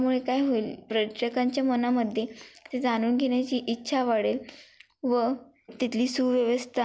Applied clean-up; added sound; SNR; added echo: none; none; none; none.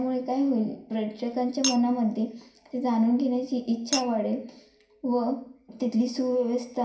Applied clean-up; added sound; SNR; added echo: none; Chink, clink; 13 dB; reverberation time 0.5 s.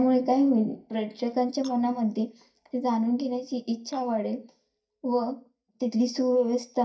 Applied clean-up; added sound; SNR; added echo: neural mask model DeepFilterNet 3.